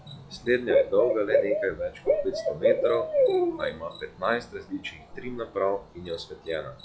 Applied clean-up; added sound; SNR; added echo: classical method log-MMSE.